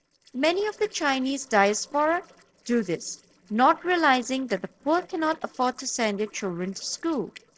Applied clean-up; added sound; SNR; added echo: neural separator model SepFormer DNS4.